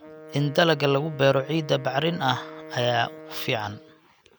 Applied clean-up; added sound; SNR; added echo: none; Wind instrument, woodwind instrument; 17 dB; none.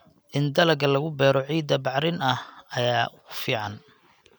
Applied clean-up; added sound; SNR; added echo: none; none; none; none.